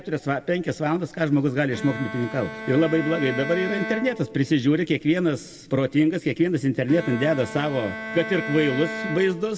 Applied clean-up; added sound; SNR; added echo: none; Bowed string instrument; 12 dB; reverberation time 0.9 s.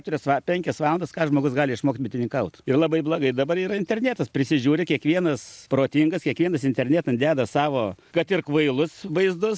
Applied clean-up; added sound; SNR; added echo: none; none; none; none.